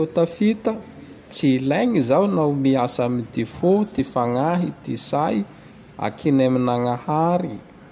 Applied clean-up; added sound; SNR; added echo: none; none; none; none.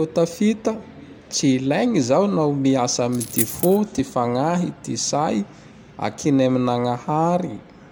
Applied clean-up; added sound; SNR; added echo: none; Coin (dropping); 7 dB; none.